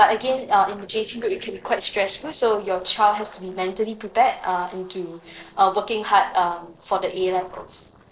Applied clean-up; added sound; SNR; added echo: neural separator model SepFormer DNS4.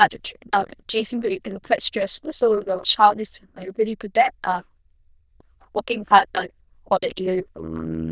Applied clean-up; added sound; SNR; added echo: neural diffusion model UNIVERSE++.